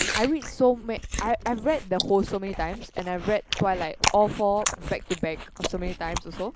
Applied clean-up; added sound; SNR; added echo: neural mask model Resemble Enhance denoiser.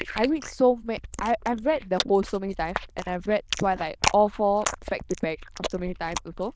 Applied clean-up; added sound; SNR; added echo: neural diffusion model UNIVERSE++.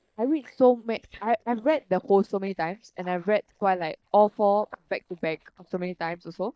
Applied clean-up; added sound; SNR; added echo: neural mask model DeepFilterNet 3.